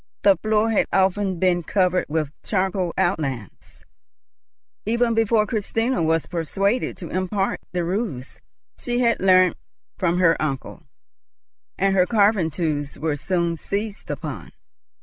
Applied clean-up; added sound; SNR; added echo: none; none; none; none.